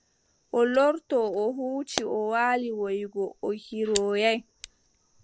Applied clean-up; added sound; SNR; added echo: none; Camera; 15 dB; none.